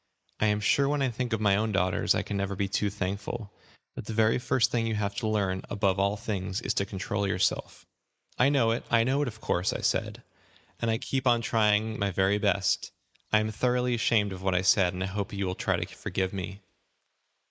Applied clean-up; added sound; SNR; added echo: neural mask model Resemble Enhance denoiser.